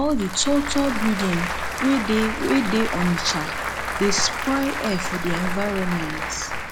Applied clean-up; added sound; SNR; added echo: none; Applause / Crowd; 3 dB; none.